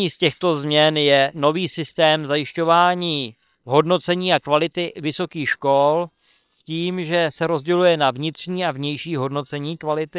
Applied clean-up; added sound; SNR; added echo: neural separator model SepFormer WHAM!.